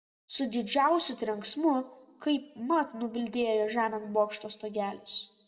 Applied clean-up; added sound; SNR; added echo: none; none; none; reverberation time 0.9 s.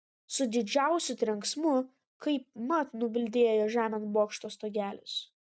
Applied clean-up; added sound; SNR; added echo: none; none; none; none.